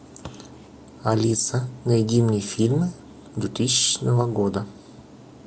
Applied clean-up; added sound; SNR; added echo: none; none; none; none.